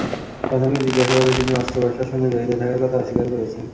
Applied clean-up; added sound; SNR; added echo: none; Fireworks; 8 dB; reverberation time 0.7 s.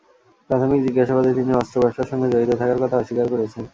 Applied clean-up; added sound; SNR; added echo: none; none; none; none.